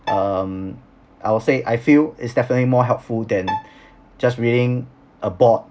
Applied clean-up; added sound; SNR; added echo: none; Bowed string instrument; 14 dB; none.